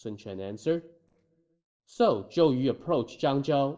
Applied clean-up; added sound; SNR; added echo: neural separator model SepFormer DNS4.